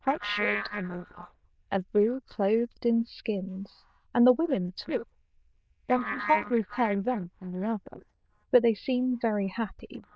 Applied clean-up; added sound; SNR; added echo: neural diffusion model UNIVERSE++.